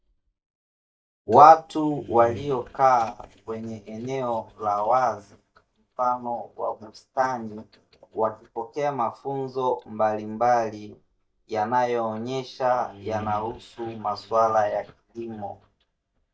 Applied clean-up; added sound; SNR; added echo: neural mask model DeepFilterNet 3.